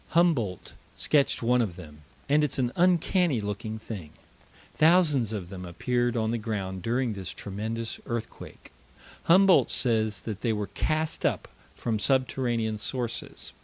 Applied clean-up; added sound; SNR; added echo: none; none; none; none.